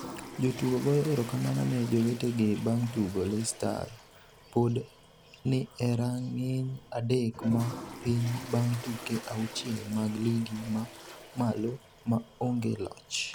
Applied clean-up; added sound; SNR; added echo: none; Toilet flush; 15 dB; none.